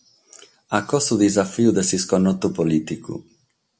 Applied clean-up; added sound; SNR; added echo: none; none; none; none.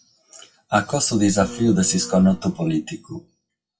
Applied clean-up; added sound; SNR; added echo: classical method WPE with log-MMSE.